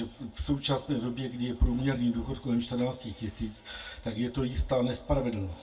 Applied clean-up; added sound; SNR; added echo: none; none; none; reverberation time 0.2 s.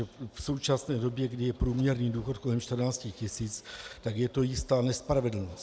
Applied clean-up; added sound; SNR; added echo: none; none; none; none.